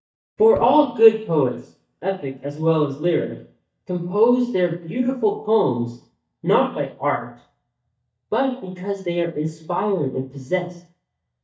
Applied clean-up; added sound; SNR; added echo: neural mask model DeepFilterNet 3.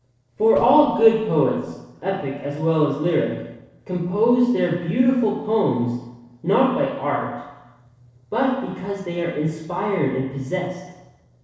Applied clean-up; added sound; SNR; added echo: neural separator model SepFormer DNS4.